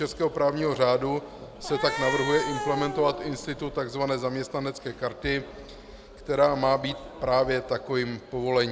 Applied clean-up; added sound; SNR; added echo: none; Cat; 6 dB; none.